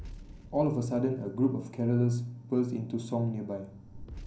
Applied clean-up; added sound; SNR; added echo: none; Fire; 18 dB; reverberation time 0.6 s.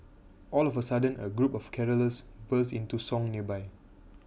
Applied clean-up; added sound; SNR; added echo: none; none; none; none.